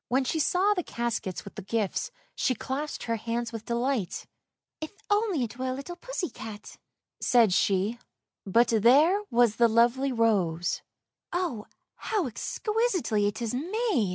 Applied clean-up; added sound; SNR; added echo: none; none; none; none.